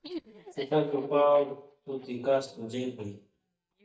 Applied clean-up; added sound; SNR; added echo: neural mask model DeepFilterNet 3.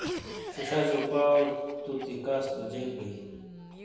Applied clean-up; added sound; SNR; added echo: none; Cough; 10 dB; reverberation time 1.1 s.